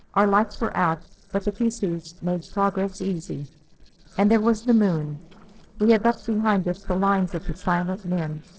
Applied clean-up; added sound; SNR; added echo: neural separator model SepFormer DNS4.